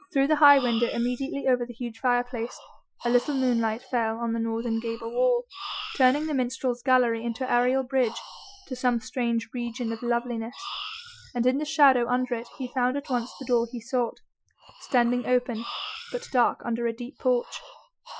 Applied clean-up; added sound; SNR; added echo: classical method Wiener filter.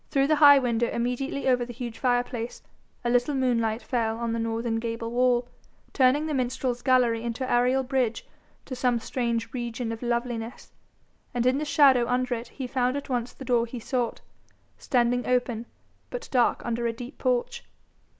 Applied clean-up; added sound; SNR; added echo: none; none; none; none.